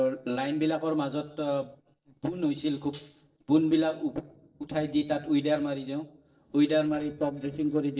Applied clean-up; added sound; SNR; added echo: neural separator model SepFormer DNS4.